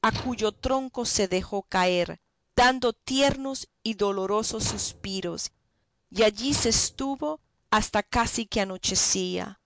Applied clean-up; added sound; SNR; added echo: none; Slam / Tools; 14 dB; none.